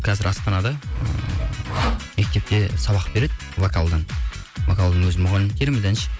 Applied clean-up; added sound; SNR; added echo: none; Sawing; 13 dB; none.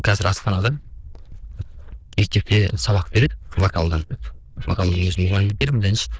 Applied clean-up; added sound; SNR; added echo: neural diffusion model UNIVERSE++.